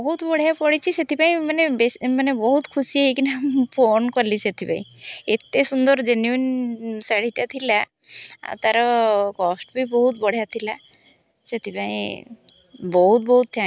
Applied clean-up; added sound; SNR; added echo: none; none; none; none.